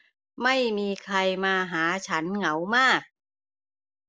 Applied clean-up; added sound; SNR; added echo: none; none; none; none.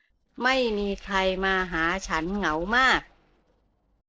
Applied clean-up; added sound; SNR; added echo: neural separator model SepFormer DNS4.